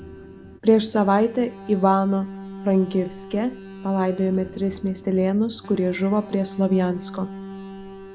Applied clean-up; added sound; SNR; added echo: none; Alarm; 15 dB; none.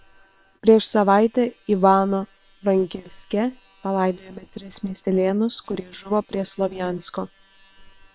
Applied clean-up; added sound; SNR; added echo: neural separator model SepFormer WHAM!.